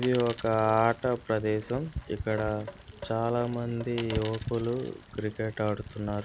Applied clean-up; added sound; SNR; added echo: none; Rain + Coin (dropping); 12 dB; none.